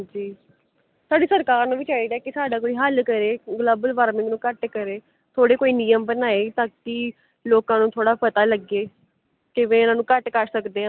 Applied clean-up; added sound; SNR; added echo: none; none; none; none.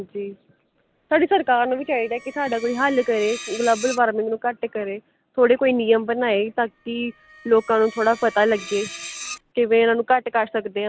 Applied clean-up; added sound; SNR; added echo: none; Screech; 18 dB; none.